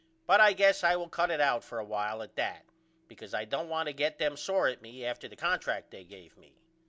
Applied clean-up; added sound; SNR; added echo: none; none; none; none.